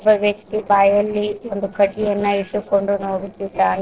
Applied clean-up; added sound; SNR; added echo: neural separator model SepFormer DNS4.